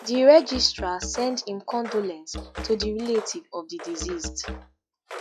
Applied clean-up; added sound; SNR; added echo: classical method log-MMSE.